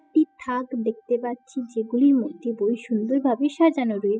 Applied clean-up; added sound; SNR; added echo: classical method spectral subtraction.